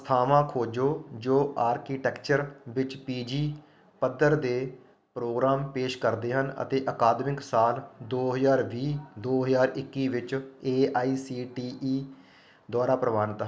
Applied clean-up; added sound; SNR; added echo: none; none; none; none.